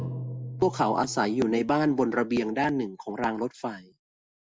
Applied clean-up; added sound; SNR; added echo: none; Drum; 14 dB; none.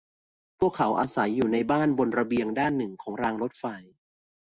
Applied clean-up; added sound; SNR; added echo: none; none; none; none.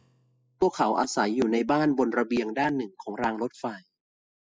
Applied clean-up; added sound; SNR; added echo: classical method spectral subtraction.